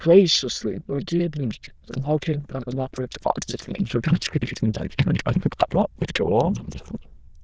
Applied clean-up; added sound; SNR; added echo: neural diffusion model UNIVERSE++.